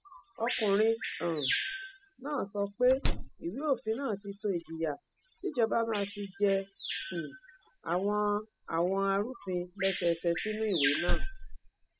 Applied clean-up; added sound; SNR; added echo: classical method spectral subtraction.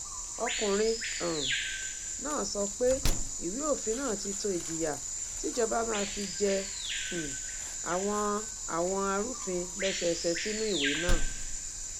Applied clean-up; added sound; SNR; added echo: none; Bird vocalization, bird call, bird song + Slam; 1 dB; none.